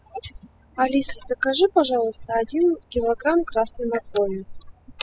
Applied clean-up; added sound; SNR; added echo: classical method spectral subtraction.